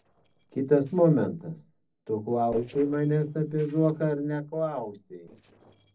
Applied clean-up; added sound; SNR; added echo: neural separator model SepFormer DNS4.